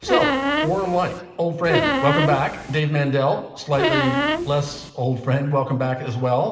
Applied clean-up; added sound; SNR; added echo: none; Squeak; 1 dB; reverberation time 1.0 s.